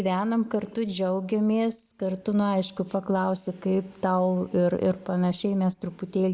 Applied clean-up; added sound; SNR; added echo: none; none; none; none.